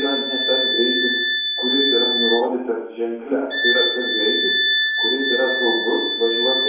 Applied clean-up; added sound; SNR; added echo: none; Wind instrument, woodwind instrument; -3 dB; reverberation time 0.9 s.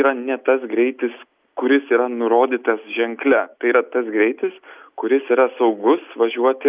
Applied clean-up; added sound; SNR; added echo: none; none; none; none.